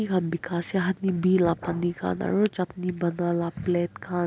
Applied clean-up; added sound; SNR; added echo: none; none; none; none.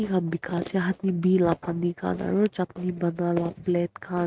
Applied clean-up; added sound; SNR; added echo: neural mask model RNNoise.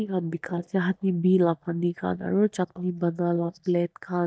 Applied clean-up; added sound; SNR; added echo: neural mask model DeepFilterNet 3.